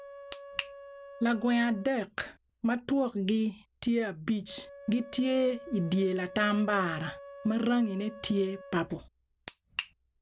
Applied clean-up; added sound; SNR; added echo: none; Wind instrument, woodwind instrument; 18 dB; none.